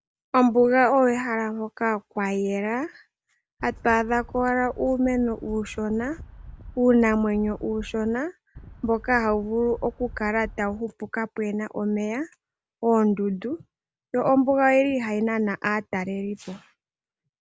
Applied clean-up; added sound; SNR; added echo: none; Wind; 17 dB; none.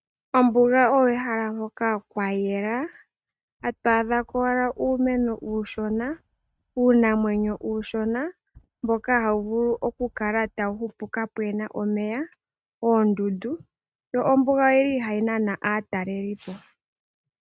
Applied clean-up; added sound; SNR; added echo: neural mask model RNNoise.